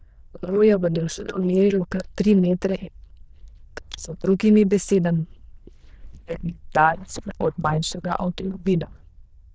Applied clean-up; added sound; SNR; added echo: neural diffusion model UNIVERSE++.